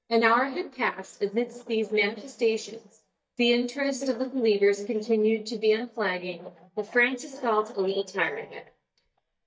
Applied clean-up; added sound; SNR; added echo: neural mask model DeepFilterNet 3.